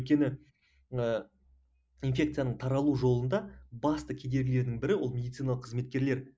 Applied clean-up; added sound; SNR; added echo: none; none; none; none.